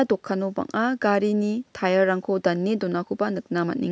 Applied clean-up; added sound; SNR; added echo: none; none; none; none.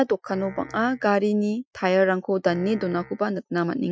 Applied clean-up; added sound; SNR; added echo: classical method Wiener filter.